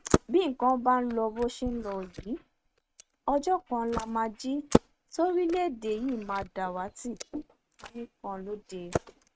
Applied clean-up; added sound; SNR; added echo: neural mask model RNNoise.